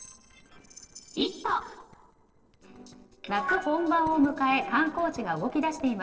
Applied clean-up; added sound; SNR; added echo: neural separator model SepFormer DNS4.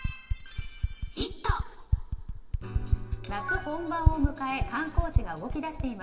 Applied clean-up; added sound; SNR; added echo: none; Typing; -4 dB; reverberation time 3.0 s.